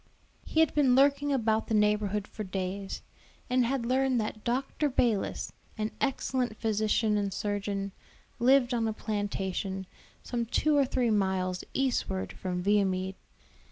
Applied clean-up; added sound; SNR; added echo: none; none; none; none.